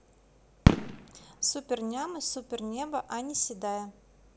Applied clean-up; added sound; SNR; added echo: none; Fireworks; -3 dB; none.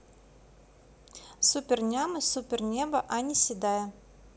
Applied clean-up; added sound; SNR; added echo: none; none; none; none.